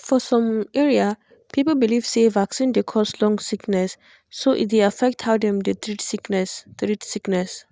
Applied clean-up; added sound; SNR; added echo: none; none; none; none.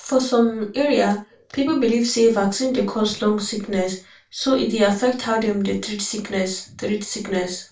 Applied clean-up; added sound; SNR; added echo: none; none; none; reverberation time 0.3 s.